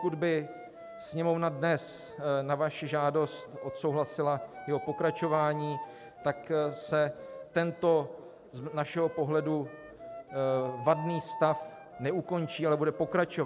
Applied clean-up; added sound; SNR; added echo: none; Wind instrument, woodwind instrument; 14 dB; none.